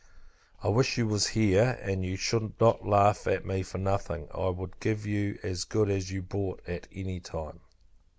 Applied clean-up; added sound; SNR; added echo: none; none; none; none.